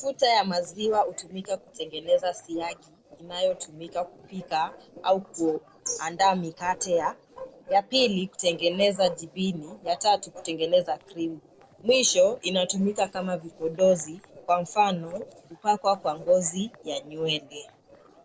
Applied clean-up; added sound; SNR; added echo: neural separator model SepFormer DNS4.